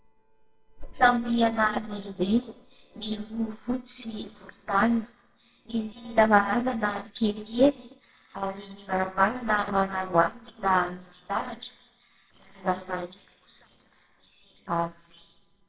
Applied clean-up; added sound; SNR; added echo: neural separator model SepFormer WHAMR!.